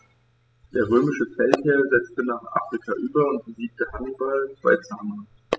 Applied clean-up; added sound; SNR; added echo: classical method spectral subtraction.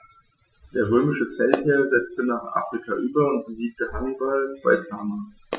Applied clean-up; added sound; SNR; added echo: classical method Wiener filter.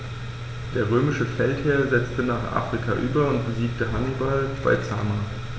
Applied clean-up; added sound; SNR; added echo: none; none; none; none.